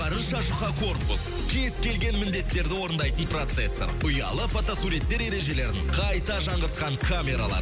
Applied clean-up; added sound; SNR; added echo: none; none; none; none.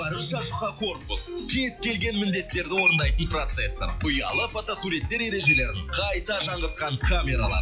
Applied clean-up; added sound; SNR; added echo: classical method log-MMSE.